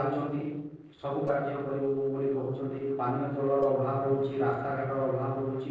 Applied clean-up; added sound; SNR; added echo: neural separator model SepFormer DNS4.